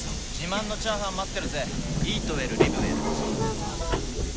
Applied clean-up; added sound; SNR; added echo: none; Subway, metro, underground; -5 dB; none.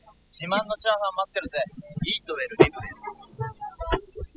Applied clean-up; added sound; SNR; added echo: classical method spectral subtraction.